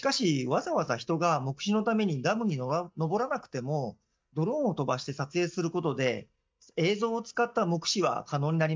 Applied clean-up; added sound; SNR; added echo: neural mask model DeepFilterNet 3.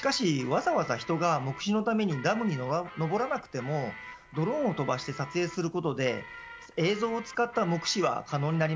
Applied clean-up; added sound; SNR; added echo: none; Guitar; 17 dB; none.